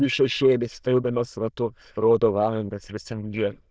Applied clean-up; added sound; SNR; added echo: neural diffusion model UNIVERSE++.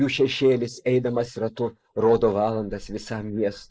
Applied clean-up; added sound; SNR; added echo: neural mask model Resemble Enhance denoiser.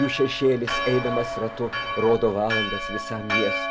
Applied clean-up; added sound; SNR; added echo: none; Church bell; 4 dB; none.